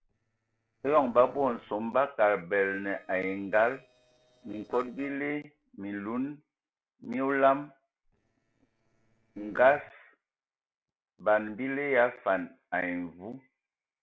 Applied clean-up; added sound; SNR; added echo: neural separator model SepFormer DNS4.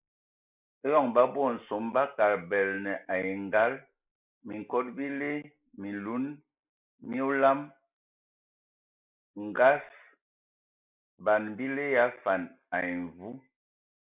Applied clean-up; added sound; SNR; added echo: neural mask model Resemble Enhance denoiser.